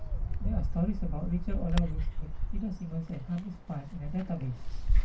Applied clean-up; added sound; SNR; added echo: none; Bird; -5 dB; reverberation time 0.2 s.